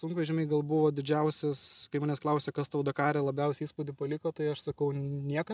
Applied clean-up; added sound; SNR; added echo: none; none; none; none.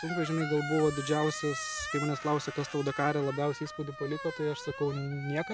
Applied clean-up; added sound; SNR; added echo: none; Squeak; 9 dB; none.